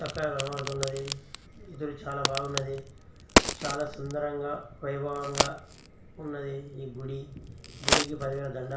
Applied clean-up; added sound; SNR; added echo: none; Crack; -2 dB; reverberation time 0.5 s.